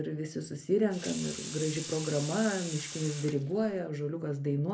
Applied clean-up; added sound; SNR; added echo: none; Sink (filling or washing) / Water tap, faucet; 10 dB; reverberation time 0.3 s.